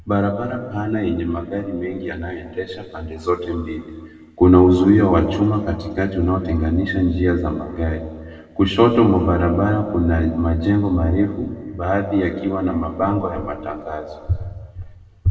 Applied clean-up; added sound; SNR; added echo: none; none; none; reverberation time 1.6 s.